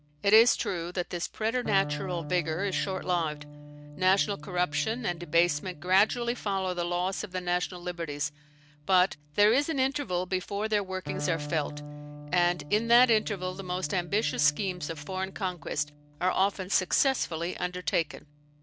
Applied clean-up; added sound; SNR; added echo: none; Electric guitar; 14 dB; none.